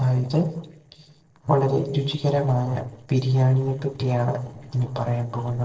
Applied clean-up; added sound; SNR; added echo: neural separator model SepFormer DNS4.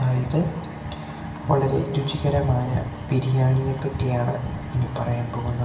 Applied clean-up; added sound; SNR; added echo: none; Bowed string instrument; 15 dB; reverberation time 1.1 s.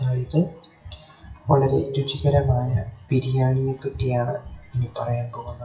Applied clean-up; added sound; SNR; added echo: classical method WPE with log-MMSE.